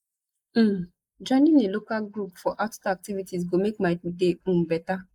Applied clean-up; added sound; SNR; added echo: neural mask model Resemble Enhance denoiser.